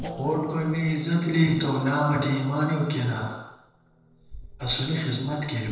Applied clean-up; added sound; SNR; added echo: neural separator model SepFormer DNS4.